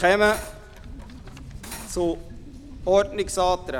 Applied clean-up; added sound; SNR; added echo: none; Wind + Cutlery, silverware; 13 dB; none.